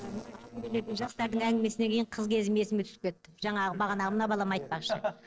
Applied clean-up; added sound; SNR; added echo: neural separator model SepFormer DNS4.